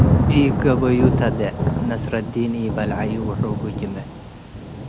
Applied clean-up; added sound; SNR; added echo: none; Thunder / Rain; -1 dB; none.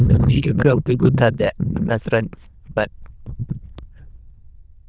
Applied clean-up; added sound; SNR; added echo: neural diffusion model UNIVERSE++.